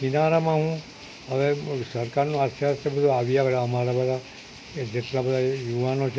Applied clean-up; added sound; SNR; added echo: none; none; none; none.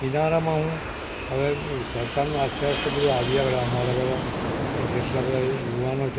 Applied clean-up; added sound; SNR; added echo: none; Fixed-wing aircraft, airplane; 4 dB; none.